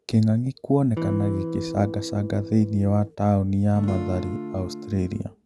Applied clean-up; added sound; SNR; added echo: none; Electric guitar + Acoustic guitar / Strum; 8 dB; none.